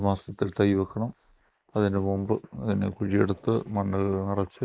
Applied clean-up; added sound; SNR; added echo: neural mask model Resemble Enhance denoiser.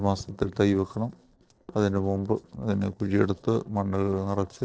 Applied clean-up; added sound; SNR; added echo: neural separator model SepFormer DNS4.